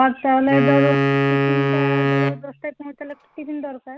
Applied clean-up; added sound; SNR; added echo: none; Wind instrument, woodwind instrument; -3 dB; none.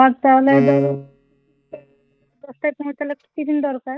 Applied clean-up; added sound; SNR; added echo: neural mask model DeepFilterNet 3.